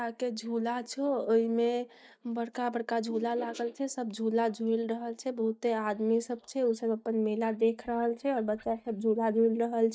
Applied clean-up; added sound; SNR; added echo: neural mask model DeepFilterNet 3.